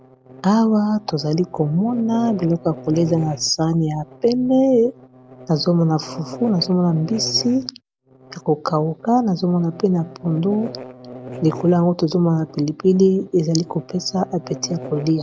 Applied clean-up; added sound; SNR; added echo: none; Buzz; 17 dB; none.